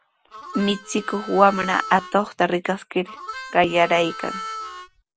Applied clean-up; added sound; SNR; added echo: none; Harmonica; 12 dB; none.